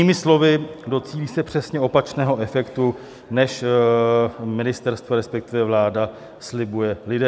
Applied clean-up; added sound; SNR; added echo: none; none; none; none.